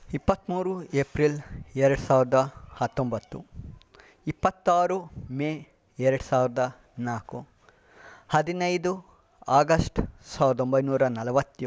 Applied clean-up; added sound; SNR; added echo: none; none; none; none.